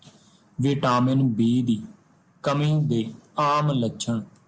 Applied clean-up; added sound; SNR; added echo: none; none; none; none.